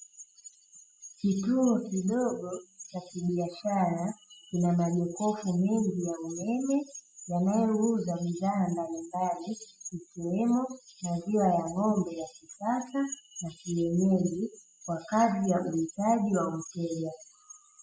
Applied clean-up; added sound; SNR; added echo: classical method spectral subtraction.